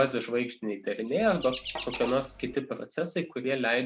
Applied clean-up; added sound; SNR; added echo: none; Chirp, tweet + Cutlery, silverware; 11 dB; none.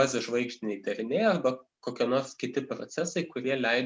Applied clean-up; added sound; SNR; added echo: none; none; none; none.